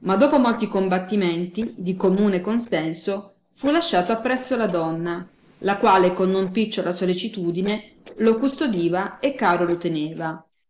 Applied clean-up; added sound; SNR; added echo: neural separator model SepFormer DNS4.